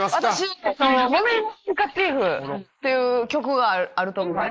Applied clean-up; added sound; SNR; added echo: neural mask model Resemble Enhance denoiser.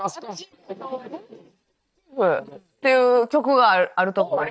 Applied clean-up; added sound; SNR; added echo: neural mask model DeepFilterNet 3.